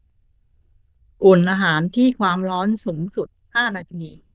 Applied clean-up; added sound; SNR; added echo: neural diffusion model UNIVERSE++.